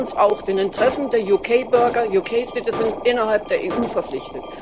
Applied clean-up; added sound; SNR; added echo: none; Alarm; 10 dB; none.